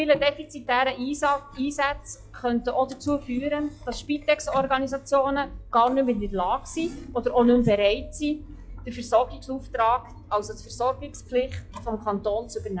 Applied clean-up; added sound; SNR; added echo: classical method log-MMSE.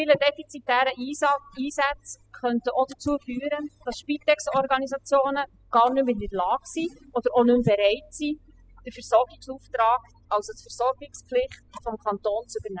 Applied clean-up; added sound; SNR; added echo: classical method spectral subtraction.